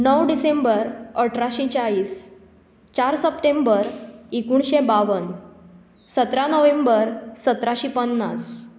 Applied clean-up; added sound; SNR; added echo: none; none; none; none.